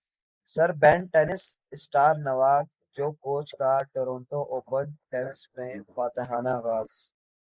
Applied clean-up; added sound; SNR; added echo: neural mask model Resemble Enhance denoiser.